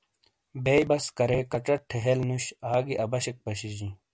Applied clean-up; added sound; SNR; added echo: none; none; none; none.